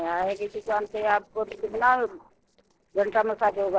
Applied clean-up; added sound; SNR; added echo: neural separator model SepFormer DNS4.